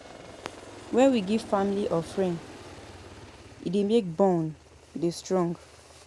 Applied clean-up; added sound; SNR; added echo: none; Aircraft; 17 dB; none.